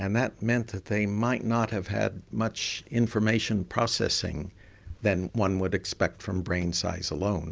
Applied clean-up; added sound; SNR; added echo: none; none; none; none.